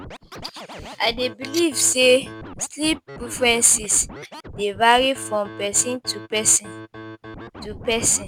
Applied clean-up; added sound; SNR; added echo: none; Scratching (performance technique); 15 dB; none.